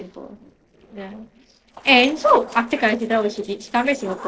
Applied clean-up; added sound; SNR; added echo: neural separator model SepFormer DNS4.